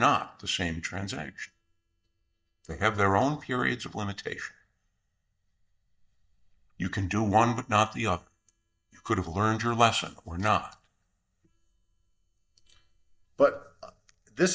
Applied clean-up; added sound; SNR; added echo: neural mask model DeepFilterNet 3.